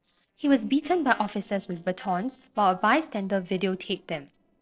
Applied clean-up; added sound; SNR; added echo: neural separator model SepFormer DNS4.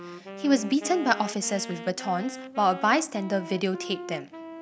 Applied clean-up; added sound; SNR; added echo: none; Wind instrument, woodwind instrument; 13 dB; none.